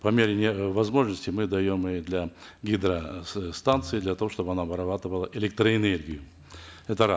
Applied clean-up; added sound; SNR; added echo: none; none; none; none.